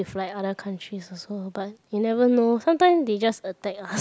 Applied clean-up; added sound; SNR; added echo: none; none; none; none.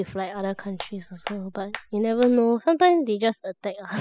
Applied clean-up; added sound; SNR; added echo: classical method spectral subtraction.